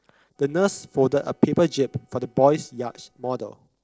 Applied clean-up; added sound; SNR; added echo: neural separator model SepFormer DNS4.